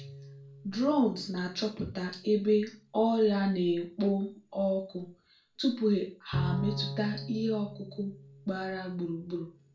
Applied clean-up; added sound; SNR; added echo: none; Bowed string instrument; 11 dB; reverberation time 0.3 s.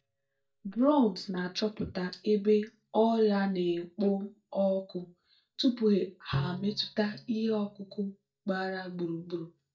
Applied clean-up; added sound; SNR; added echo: neural mask model DeepFilterNet 3.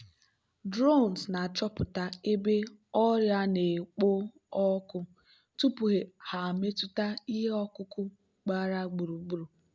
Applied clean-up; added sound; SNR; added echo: none; none; none; none.